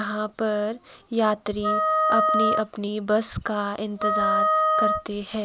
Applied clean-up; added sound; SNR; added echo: none; Wind instrument, woodwind instrument; -4 dB; none.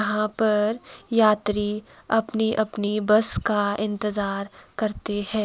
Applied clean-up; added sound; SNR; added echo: none; none; none; none.